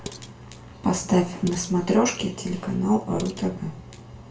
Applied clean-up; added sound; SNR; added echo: none; Dishes, pots, and pans; 18 dB; reverberation time 0.3 s.